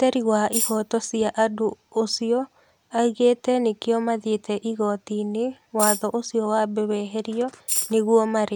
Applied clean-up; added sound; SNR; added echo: none; Tambourine; 5 dB; none.